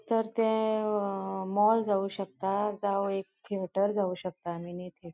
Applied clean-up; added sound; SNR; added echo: none; none; none; none.